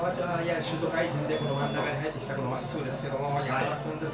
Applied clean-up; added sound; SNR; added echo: none; Burping, eructation; 14 dB; reverberation time 0.2 s.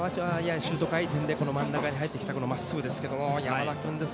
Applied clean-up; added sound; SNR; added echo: none; none; none; none.